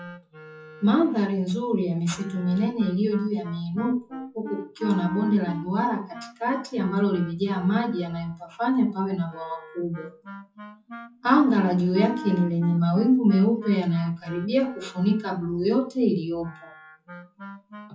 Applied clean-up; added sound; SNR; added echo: classical method WPE with log-MMSE.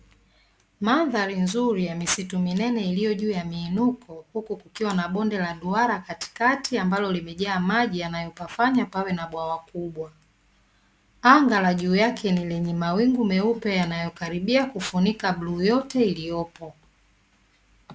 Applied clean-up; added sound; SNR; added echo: none; none; none; none.